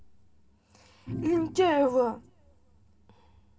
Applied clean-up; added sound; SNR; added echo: none; Organ; 10 dB; reverberation time 0.3 s.